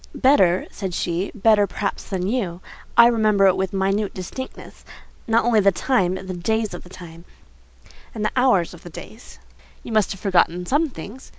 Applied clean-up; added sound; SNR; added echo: none; none; none; none.